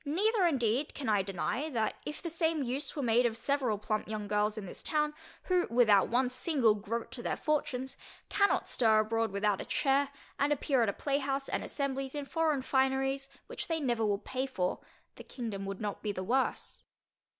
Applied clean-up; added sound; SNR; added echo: none; none; none; none.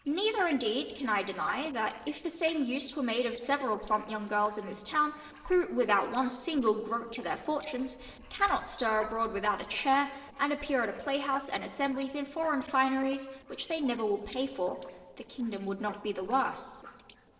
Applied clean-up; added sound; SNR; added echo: neural separator model SepFormer DNS4.